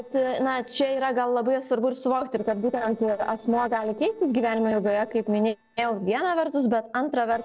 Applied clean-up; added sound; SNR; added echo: neural separator model SepFormer DNS4.